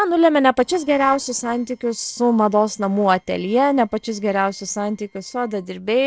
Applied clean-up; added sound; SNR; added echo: neural separator model SepFormer DNS4.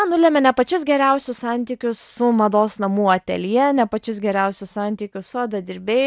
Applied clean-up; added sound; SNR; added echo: none; none; none; none.